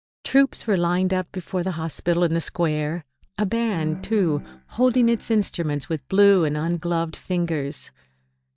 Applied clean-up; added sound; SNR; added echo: neural mask model DeepFilterNet 3.